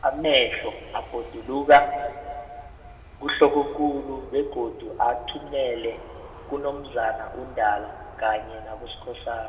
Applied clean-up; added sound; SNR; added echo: none; Aircraft; 19 dB; reverberation time 2.2 s.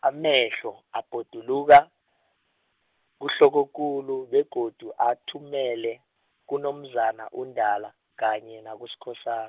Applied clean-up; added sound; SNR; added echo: none; none; none; none.